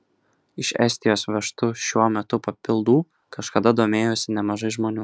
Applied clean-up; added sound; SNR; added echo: none; none; none; none.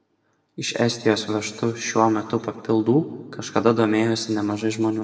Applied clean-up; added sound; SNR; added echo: none; none; none; reverberation time 1.3 s.